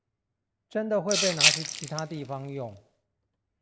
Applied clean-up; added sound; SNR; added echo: none; Rattle (instrument); -5 dB; none.